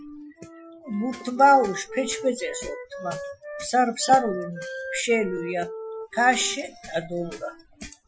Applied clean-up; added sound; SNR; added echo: classical method Wiener filter.